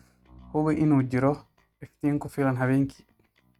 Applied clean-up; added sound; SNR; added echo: neural mask model RNNoise.